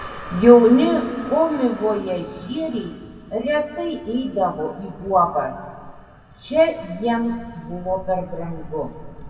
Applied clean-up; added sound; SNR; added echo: none; Thunder; 20 dB; reverberation time 1.9 s.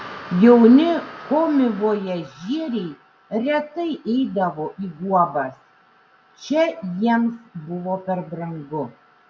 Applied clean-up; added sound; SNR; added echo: none; none; none; none.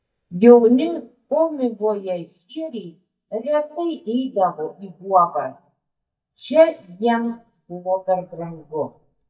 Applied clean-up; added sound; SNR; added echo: neural mask model DeepFilterNet 3.